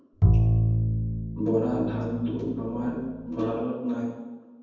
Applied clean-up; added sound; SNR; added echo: none; Bowed string instrument; -4 dB; reverberation time 1.1 s.